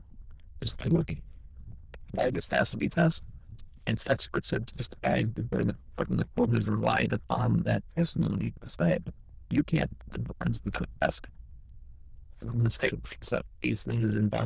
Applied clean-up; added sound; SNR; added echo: neural diffusion model UNIVERSE++.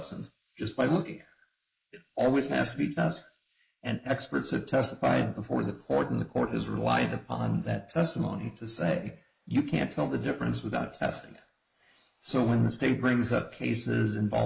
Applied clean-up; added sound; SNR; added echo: neural mask model Resemble Enhance denoiser.